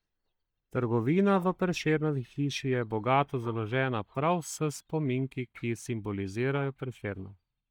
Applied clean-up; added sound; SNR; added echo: neural mask model DeepFilterNet 3.